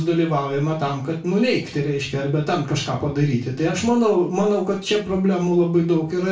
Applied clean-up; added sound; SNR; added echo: none; none; none; reverberation time 0.3 s.